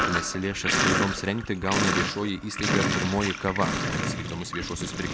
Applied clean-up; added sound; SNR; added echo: none; Sink (filling or washing); -1 dB; none.